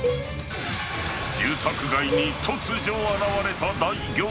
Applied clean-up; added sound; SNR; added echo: none; Cowbell; 8 dB; none.